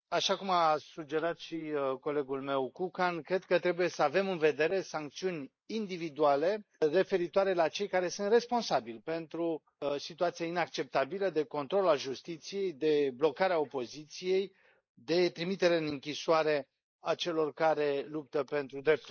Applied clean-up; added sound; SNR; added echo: neural mask model Resemble Enhance denoiser.